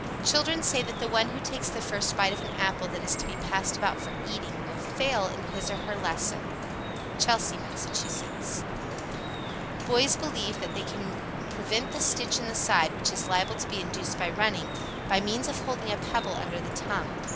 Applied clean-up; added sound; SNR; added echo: none; Drip; 3 dB; none.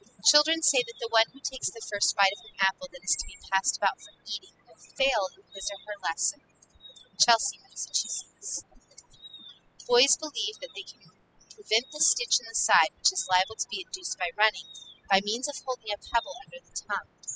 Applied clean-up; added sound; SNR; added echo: classical method spectral subtraction.